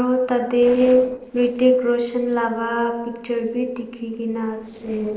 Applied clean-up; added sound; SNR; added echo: neural separator model SepFormer DNS4.